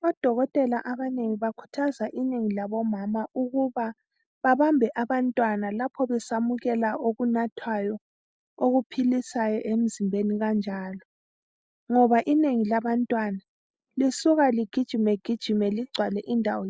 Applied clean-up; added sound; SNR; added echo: none; none; none; none.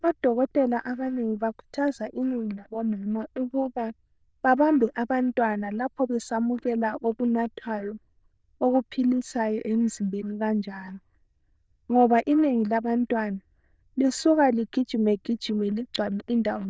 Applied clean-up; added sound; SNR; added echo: neural diffusion model UNIVERSE++.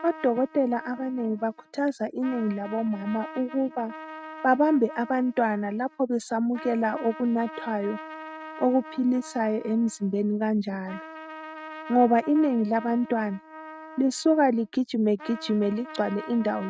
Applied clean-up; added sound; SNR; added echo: neural mask model RNNoise.